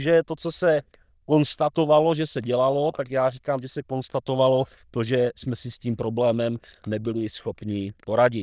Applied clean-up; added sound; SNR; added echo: neural diffusion model UNIVERSE++.